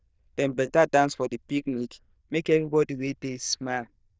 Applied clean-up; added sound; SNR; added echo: neural diffusion model UNIVERSE++.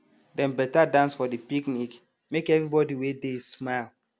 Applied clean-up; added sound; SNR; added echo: none; none; none; none.